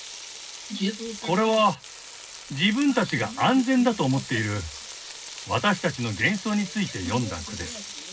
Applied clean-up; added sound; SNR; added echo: none; Frying (food); 14 dB; reverberation time 0.4 s.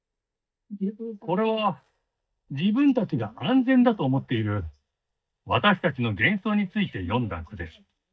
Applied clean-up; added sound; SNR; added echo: neural mask model DeepFilterNet 3.